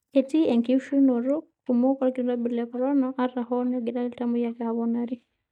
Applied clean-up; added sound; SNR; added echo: neural mask model DeepFilterNet 3.